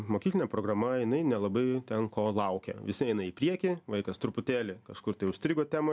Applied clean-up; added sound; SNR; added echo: none; none; none; none.